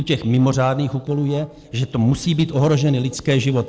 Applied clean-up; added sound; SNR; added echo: neural separator model SepFormer DNS4.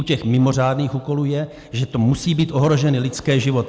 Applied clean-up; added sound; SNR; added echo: none; none; none; none.